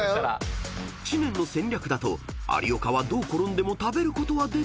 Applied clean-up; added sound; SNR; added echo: none; none; none; none.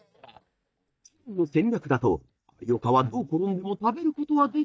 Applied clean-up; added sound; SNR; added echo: neural mask model DeepFilterNet 3.